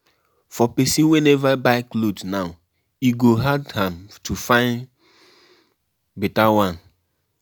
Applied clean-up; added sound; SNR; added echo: none; none; none; none.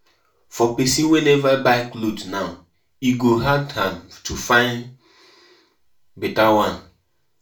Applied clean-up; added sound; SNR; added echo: none; none; none; reverberation time 0.3 s.